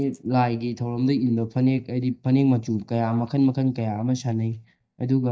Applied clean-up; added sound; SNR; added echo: neural mask model DeepFilterNet 3.